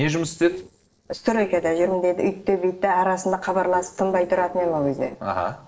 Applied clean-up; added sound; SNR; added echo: neural separator model SepFormer DNS4.